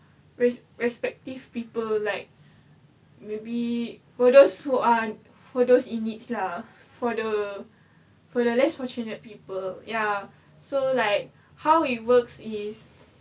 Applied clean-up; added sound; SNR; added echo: none; none; none; none.